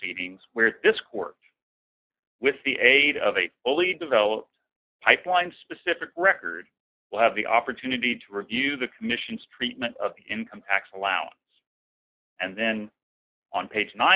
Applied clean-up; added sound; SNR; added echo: none; none; none; none.